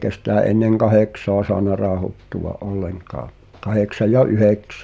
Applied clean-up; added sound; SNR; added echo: none; none; none; none.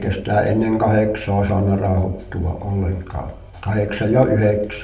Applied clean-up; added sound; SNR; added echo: none; none; none; reverberation time 0.5 s.